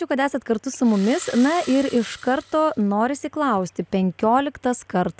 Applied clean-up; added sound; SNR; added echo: none; Engine starting; 19 dB; none.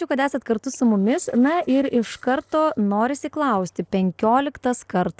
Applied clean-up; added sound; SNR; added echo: neural separator model SepFormer DNS4.